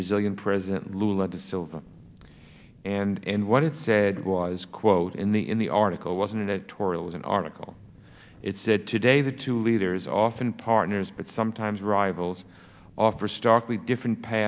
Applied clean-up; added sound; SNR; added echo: none; none; none; none.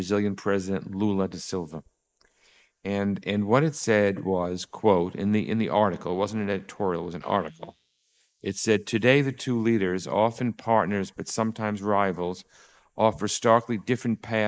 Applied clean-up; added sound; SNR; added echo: neural mask model Resemble Enhance denoiser.